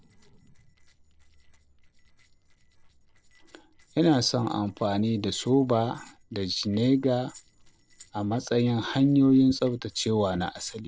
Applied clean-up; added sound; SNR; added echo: neural separator model SepFormer DNS4.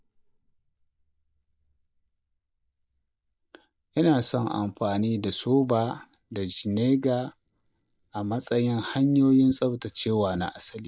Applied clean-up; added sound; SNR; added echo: neural mask model DeepFilterNet 3.